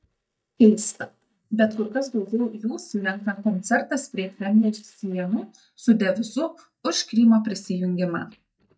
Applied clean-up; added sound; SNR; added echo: neural mask model DeepFilterNet 3.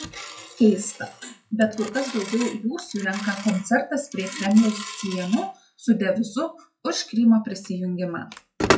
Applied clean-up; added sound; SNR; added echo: classical method WPE with log-MMSE.